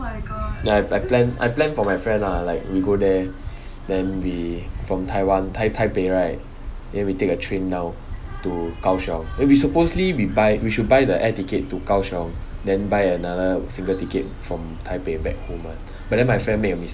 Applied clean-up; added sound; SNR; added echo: none; none; none; none.